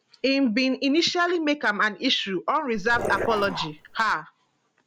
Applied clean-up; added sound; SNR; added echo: none; Dog; 7 dB; none.